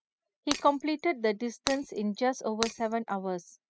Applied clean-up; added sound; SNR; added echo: classical method spectral subtraction.